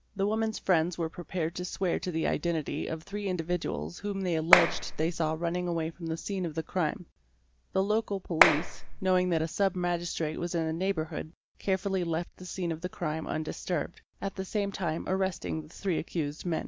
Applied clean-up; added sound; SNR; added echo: none; Clapping; -3 dB; none.